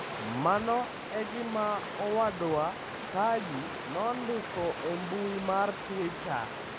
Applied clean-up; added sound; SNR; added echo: none; Water; 7 dB; none.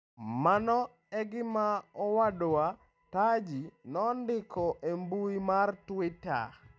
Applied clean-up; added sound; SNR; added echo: none; none; none; none.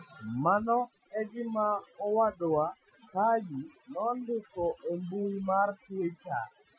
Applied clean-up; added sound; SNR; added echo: classical method Wiener filter.